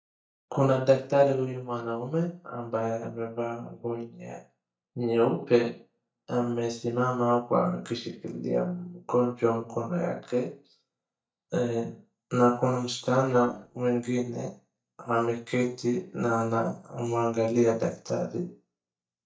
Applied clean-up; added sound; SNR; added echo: neural mask model DeepFilterNet 3.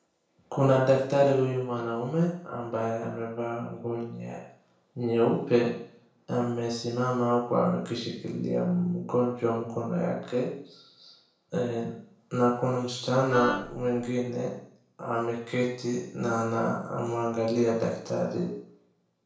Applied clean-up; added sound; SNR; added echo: none; Wind instrument, woodwind instrument; 7 dB; reverberation time 0.7 s.